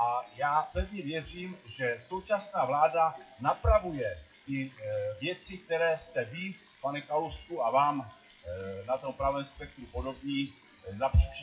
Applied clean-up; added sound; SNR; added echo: classical method WPE with log-MMSE.